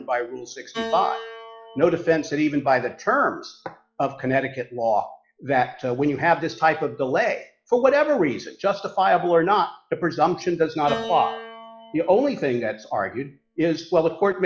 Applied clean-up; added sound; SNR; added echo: classical method log-MMSE.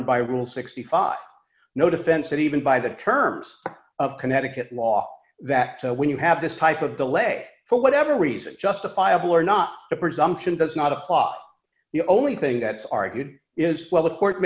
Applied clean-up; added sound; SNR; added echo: none; none; none; none.